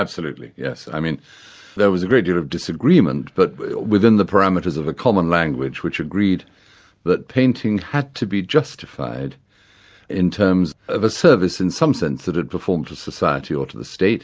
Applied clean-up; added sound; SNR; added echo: none; none; none; none.